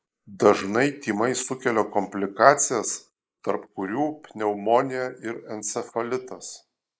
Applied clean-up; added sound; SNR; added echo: neural mask model Resemble Enhance denoiser.